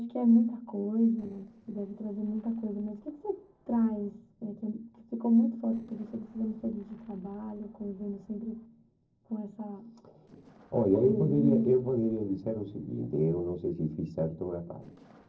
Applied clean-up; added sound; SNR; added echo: neural separator model SepFormer DNS4.